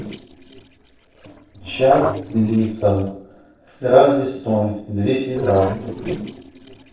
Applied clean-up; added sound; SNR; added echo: neural separator model SepFormer DNS4.